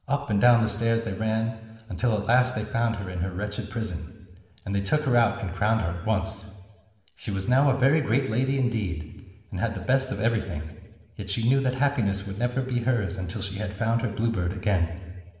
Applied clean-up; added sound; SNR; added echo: none; none; none; reverberation time 1.2 s.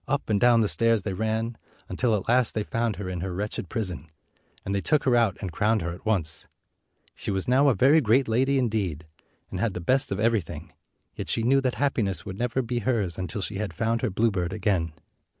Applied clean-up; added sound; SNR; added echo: none; none; none; none.